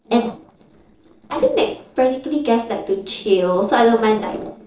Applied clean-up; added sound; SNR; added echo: neural separator model SepFormer DNS4.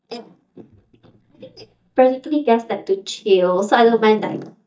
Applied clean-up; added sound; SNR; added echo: neural mask model DeepFilterNet 3.